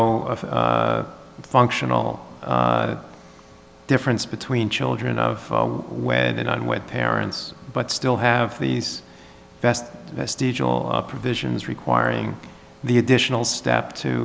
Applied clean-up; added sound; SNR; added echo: none; none; none; none.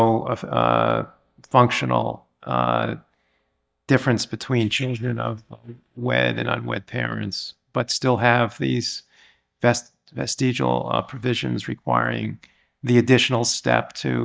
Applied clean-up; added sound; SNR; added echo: neural mask model DeepFilterNet 3.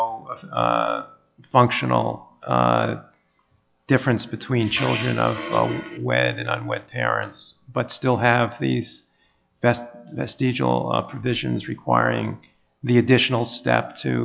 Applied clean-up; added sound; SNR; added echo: classical method log-MMSE.